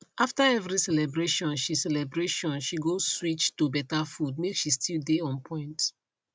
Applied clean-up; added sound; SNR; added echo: none; none; none; none.